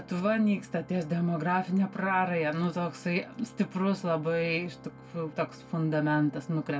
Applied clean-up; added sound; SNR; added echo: none; Organ; 20 dB; reverberation time 0.1 s.